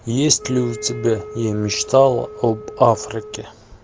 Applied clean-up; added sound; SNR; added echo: none; Wind instrument, woodwind instrument; 15 dB; none.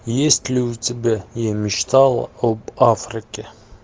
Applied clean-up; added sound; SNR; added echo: none; none; none; none.